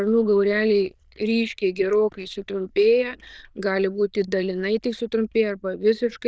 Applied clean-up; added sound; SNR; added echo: neural diffusion model UNIVERSE++.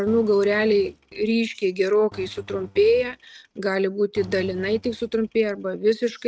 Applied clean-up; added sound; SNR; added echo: neural mask model RNNoise.